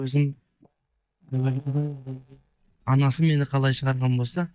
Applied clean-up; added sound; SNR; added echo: neural mask model DeepFilterNet 3.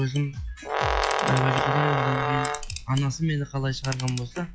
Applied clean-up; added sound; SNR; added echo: classical method log-MMSE.